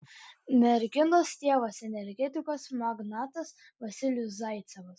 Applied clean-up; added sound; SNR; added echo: none; none; none; none.